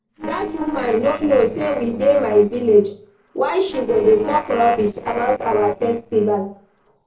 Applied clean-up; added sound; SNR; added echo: neural separator model SepFormer DNS4.